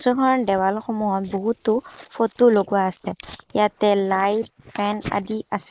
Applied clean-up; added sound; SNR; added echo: neural mask model Resemble Enhance denoiser.